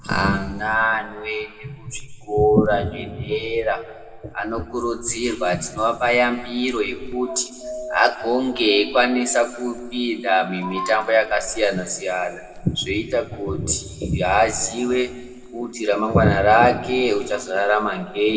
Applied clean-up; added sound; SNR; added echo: none; Cricket; 19 dB; reverberation time 1.2 s.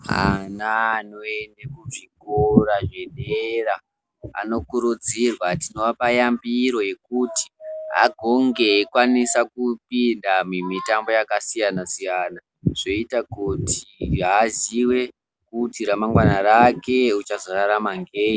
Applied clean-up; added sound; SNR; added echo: none; none; none; none.